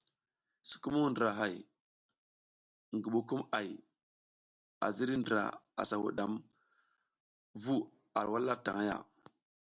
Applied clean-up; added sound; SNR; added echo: none; none; none; none.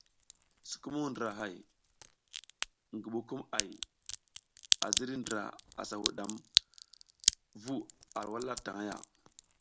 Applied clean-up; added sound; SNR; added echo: none; Crack; -3 dB; none.